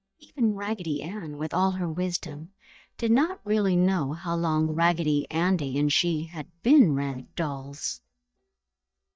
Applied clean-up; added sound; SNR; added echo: neural mask model DeepFilterNet 3.